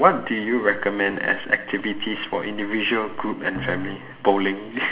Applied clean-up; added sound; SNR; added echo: none; Drum; 16 dB; reverberation time 2.3 s.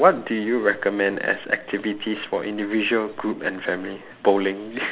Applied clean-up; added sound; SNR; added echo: none; none; none; none.